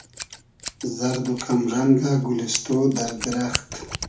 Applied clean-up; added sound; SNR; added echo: none; Scissors; 12 dB; reverberation time 0.4 s.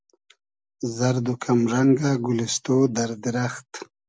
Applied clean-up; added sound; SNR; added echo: none; none; none; none.